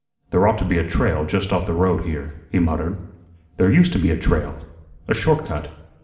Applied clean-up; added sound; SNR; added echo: none; none; none; reverberation time 0.8 s.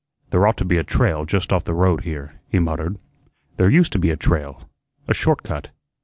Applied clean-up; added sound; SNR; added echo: none; none; none; none.